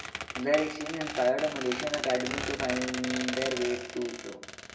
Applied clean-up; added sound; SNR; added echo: none; Squeak; 5 dB; reverberation time 0.9 s.